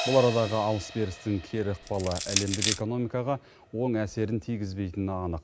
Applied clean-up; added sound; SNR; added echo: none; Crash cymbal + Crushing; 8 dB; none.